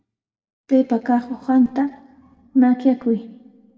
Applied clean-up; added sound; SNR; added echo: none; none; none; reverberation time 0.9 s.